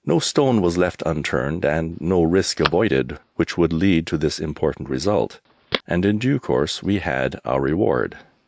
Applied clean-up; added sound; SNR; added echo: neural mask model RNNoise.